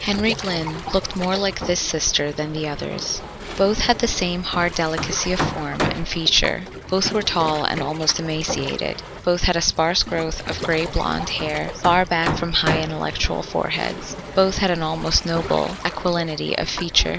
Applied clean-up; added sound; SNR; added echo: none; Hammer + Waves, surf; 8 dB; none.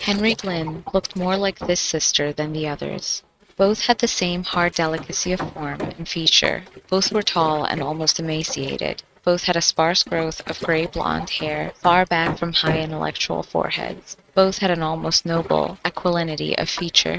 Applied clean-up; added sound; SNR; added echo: neural mask model RNNoise.